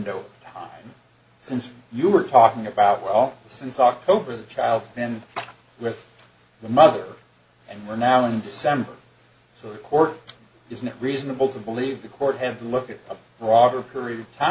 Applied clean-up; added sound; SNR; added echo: none; none; none; none.